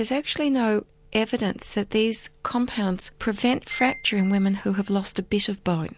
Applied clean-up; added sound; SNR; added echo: none; Piano; 14 dB; none.